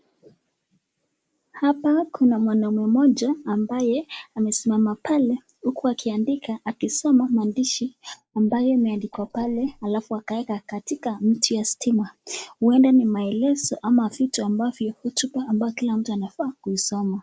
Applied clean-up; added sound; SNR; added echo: neural mask model Resemble Enhance denoiser.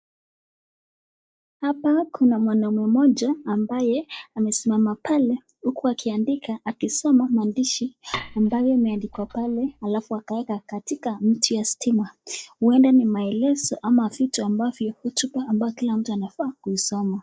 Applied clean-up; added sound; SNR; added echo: neural mask model DeepFilterNet 3.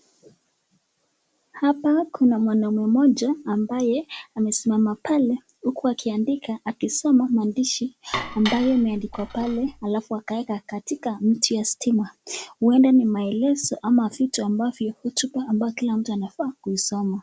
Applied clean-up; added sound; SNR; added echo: none; Dishes, pots, and pans; 10 dB; none.